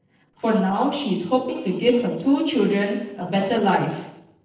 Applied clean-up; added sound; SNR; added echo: neural separator model SepFormer DNS4.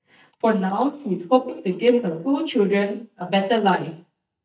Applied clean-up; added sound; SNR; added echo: neural mask model DeepFilterNet 3.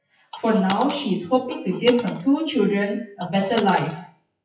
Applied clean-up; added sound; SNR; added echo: classical method WPE with log-MMSE.